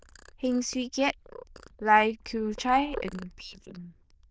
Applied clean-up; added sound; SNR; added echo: neural diffusion model UNIVERSE++.